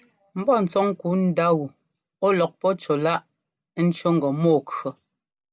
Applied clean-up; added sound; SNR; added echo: none; none; none; none.